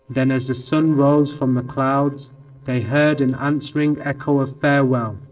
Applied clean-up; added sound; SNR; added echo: neural separator model SepFormer DNS4.